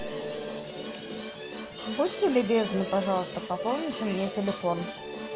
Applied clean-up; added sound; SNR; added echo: none; none; none; none.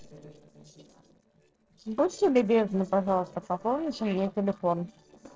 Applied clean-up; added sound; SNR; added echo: neural separator model SepFormer DNS4.